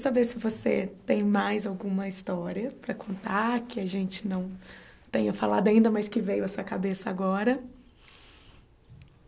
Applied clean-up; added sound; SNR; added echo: none; none; none; none.